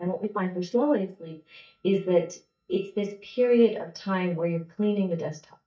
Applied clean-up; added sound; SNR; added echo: neural mask model DeepFilterNet 3.